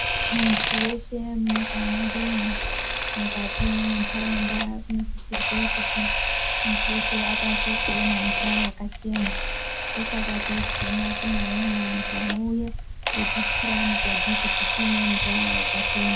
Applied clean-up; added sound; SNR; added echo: none; Camera; -4 dB; reverberation time 0.2 s.